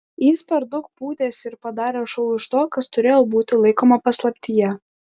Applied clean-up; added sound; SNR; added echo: none; none; none; none.